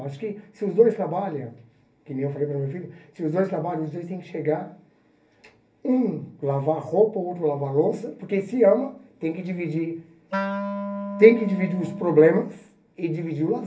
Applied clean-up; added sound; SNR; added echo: none; Wind instrument, woodwind instrument; 8 dB; reverberation time 0.3 s.